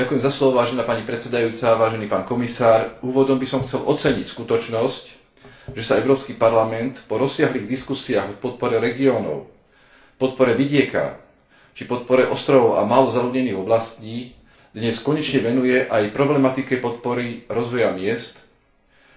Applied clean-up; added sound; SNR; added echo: none; none; none; reverberation time 0.4 s.